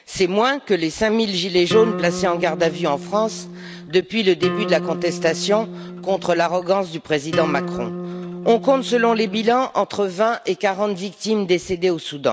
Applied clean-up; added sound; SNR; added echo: none; Acoustic guitar; 9 dB; none.